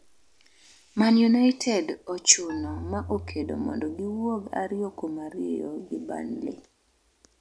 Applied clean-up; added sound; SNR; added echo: none; Marimba, xylophone; 16 dB; none.